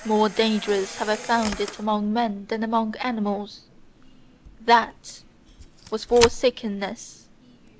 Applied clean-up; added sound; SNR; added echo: none; Camera; 13 dB; none.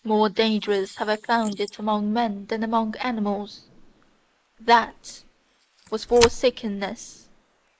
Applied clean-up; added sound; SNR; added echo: neural mask model Resemble Enhance denoiser.